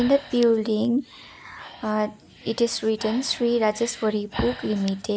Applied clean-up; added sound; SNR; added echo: none; Breathing; 15 dB; none.